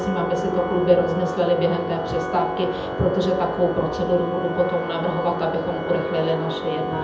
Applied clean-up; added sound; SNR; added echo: none; Organ; 5 dB; reverberation time 0.7 s.